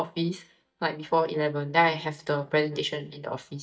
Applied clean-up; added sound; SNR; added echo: neural mask model DeepFilterNet 3.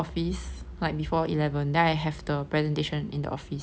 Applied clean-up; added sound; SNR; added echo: none; none; none; none.